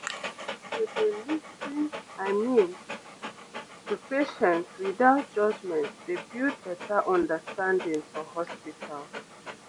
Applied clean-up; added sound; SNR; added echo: none; Dog; 12 dB; none.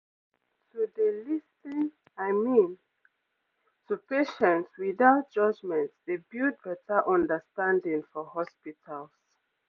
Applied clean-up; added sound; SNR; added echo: none; none; none; none.